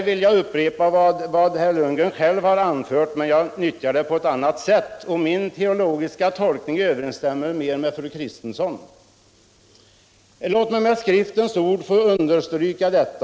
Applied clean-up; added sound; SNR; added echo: none; none; none; none.